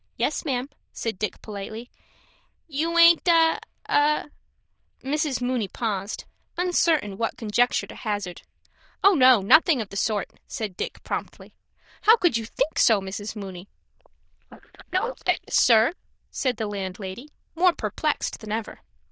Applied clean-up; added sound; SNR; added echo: neural diffusion model UNIVERSE++.